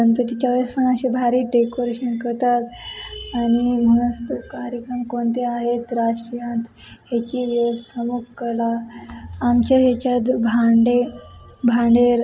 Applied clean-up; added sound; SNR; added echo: none; none; none; none.